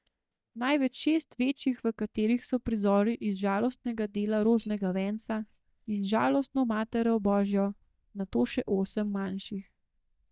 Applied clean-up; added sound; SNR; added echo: neural mask model DeepFilterNet 3.